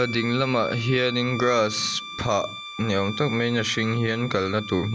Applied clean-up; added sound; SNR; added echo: none; Bowed string instrument; 12 dB; none.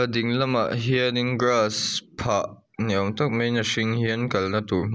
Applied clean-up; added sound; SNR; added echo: none; none; none; none.